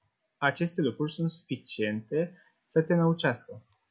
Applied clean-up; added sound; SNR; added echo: none; none; none; none.